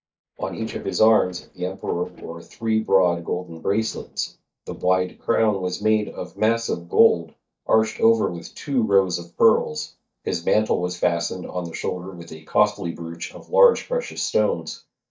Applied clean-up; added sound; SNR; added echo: neural mask model DeepFilterNet 3.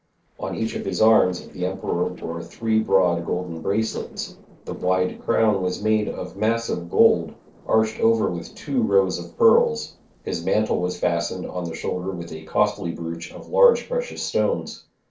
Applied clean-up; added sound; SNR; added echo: neural separator model SepFormer DNS4.